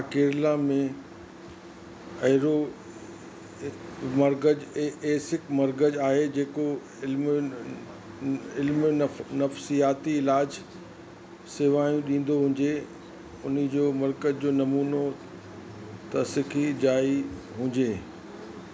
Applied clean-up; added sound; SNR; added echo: none; none; none; none.